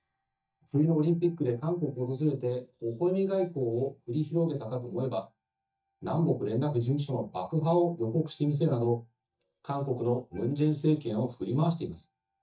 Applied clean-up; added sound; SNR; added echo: neural mask model DeepFilterNet 3.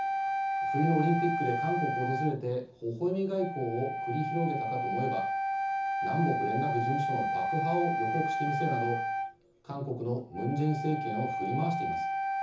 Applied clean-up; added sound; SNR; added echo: none; Wind instrument, woodwind instrument; 0 dB; reverberation time 0.6 s.